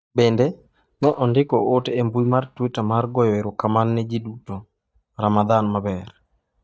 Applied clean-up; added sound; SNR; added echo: neural mask model DeepFilterNet 3.